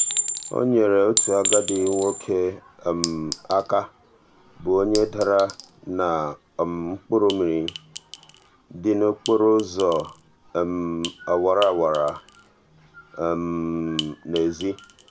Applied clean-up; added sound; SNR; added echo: none; Chink, clink; 9 dB; none.